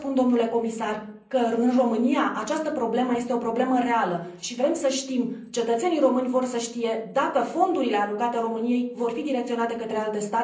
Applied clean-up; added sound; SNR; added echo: none; none; none; reverberation time 0.6 s.